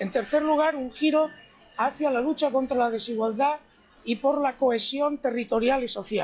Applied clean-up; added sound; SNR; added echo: classical method log-MMSE.